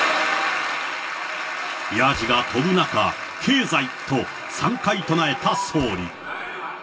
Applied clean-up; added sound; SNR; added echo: none; Gunshot, gunfire; 17 dB; reverberation time 0.2 s.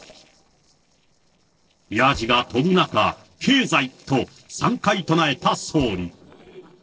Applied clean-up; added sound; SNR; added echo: neural separator model SepFormer DNS4.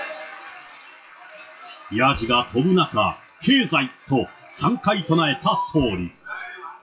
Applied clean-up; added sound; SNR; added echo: classical method WPE with log-MMSE.